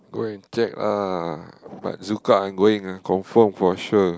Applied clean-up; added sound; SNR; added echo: none; none; none; none.